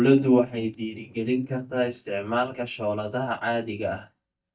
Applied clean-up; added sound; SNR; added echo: neural mask model DeepFilterNet 3.